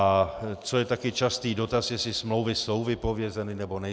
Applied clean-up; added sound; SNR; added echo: none; none; none; none.